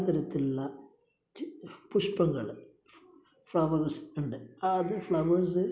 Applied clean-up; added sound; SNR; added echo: none; none; none; none.